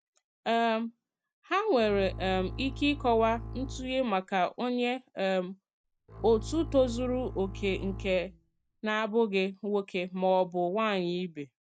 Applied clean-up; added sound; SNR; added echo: none; Bowed string instrument; 11 dB; none.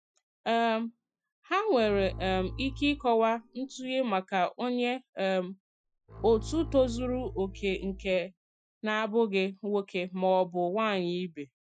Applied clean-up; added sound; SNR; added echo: classical method Wiener filter.